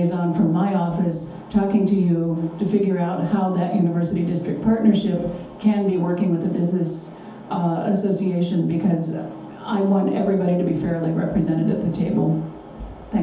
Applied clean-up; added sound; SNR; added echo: none; none; none; reverberation time 0.6 s.